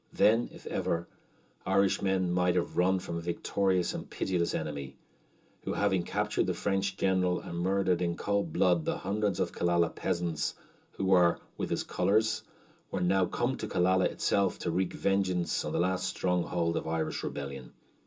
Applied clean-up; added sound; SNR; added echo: none; none; none; reverberation time 0.2 s.